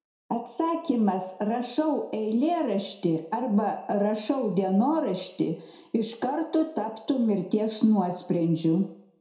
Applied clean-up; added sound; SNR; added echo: none; none; none; reverberation time 0.6 s.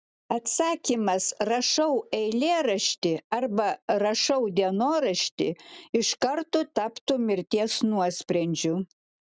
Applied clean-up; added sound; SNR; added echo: none; none; none; none.